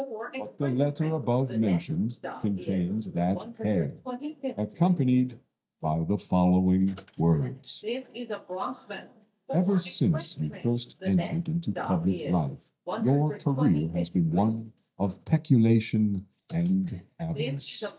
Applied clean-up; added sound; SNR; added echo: neural mask model DeepFilterNet 3.